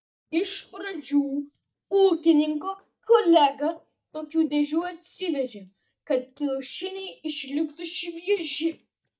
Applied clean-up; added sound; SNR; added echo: neural mask model DeepFilterNet 3.